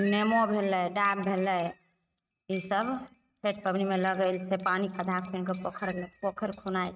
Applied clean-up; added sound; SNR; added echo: neural mask model RNNoise.